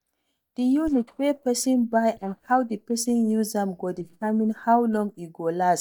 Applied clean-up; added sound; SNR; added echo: neural mask model DeepFilterNet 3.